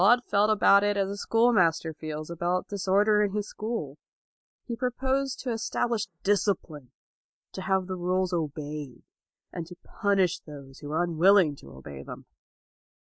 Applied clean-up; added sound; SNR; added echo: neural mask model Resemble Enhance denoiser.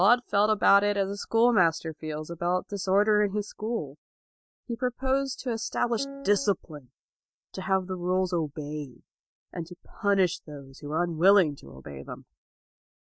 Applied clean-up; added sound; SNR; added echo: neural mask model DeepFilterNet 3.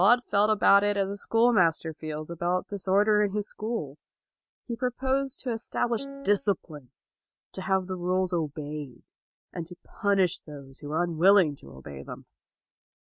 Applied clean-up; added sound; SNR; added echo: neural mask model RNNoise.